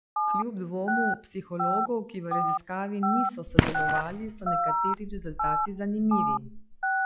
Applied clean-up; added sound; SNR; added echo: classical method log-MMSE.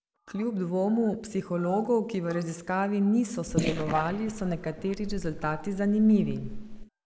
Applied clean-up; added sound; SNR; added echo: neural mask model Resemble Enhance denoiser.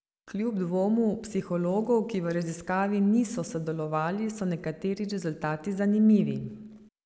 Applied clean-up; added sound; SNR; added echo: none; none; none; none.